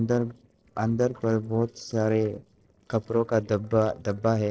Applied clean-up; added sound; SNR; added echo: neural separator model SepFormer DNS4.